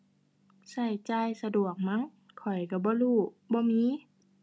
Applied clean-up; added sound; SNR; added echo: none; none; none; none.